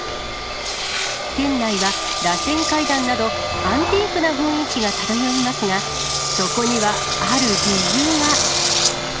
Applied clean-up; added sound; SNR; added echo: none; Engine; 0 dB; none.